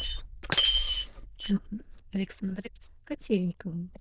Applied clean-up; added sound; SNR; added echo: neural diffusion model UNIVERSE++.